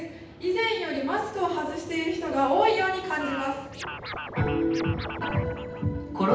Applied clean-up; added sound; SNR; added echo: none; Scratching (performance technique); 10 dB; reverberation time 0.9 s.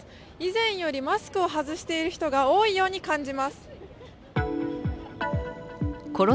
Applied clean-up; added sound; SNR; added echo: none; none; none; none.